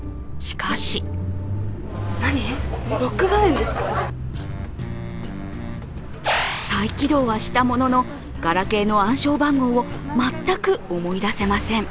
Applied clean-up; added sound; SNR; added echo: none; Mechanisms / Bicycle; 7 dB; none.